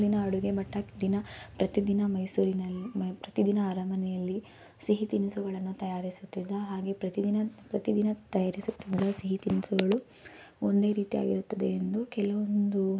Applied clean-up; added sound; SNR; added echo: none; none; none; none.